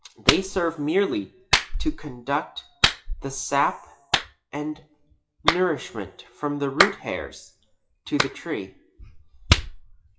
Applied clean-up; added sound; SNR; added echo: classical method WPE with log-MMSE.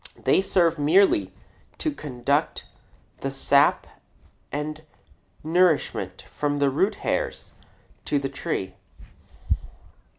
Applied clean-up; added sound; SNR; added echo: none; none; none; none.